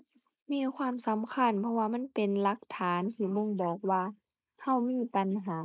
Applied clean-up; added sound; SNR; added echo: neural mask model Resemble Enhance denoiser.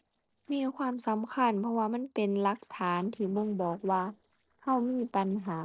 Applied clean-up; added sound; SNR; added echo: neural separator model SepFormer DNS4.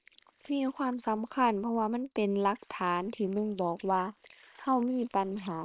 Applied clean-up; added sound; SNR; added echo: neural separator model SepFormer WHAM!.